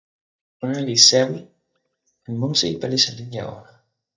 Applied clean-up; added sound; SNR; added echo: neural mask model DeepFilterNet 3.